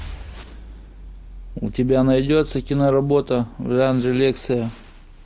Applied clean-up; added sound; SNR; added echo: none; Rattle / Engine starting / Car; 16 dB; none.